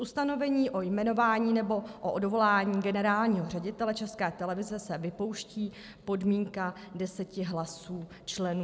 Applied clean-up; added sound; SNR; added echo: none; none; none; none.